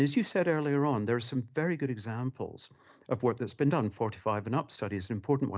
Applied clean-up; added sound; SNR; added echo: none; none; none; none.